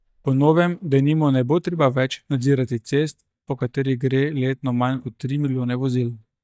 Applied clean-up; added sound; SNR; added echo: neural mask model DeepFilterNet 3.